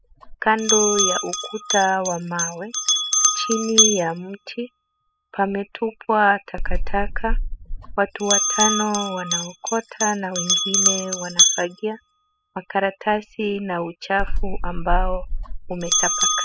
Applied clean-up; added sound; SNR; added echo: classical method spectral subtraction.